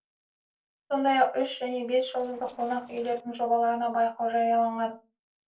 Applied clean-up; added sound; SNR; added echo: neural separator model SepFormer DNS4.